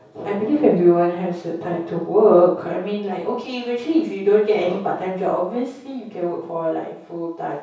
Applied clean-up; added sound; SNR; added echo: none; none; none; reverberation time 0.6 s.